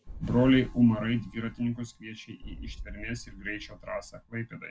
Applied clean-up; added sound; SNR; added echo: none; Boom; 15 dB; none.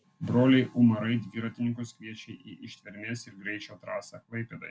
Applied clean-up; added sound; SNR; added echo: none; none; none; none.